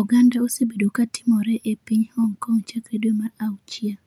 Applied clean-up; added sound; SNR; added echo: none; none; none; none.